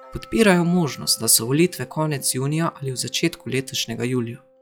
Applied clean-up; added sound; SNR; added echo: classical method log-MMSE.